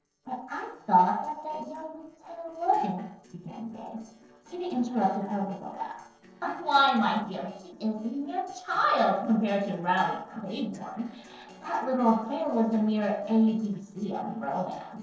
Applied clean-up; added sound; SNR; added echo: neural separator model SepFormer DNS4.